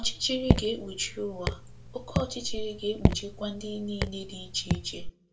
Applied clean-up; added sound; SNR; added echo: none; Raindrop / Drip; -3 dB; reverberation time 0.2 s.